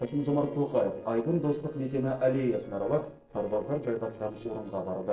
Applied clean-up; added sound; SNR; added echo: neural separator model SepFormer DNS4.